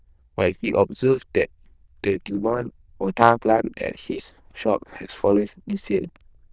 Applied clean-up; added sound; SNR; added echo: neural diffusion model UNIVERSE++.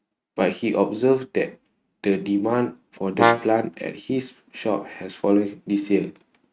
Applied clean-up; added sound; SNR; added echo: neural mask model RNNoise.